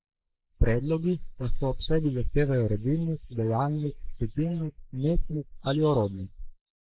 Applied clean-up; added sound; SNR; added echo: neural mask model Resemble Enhance denoiser.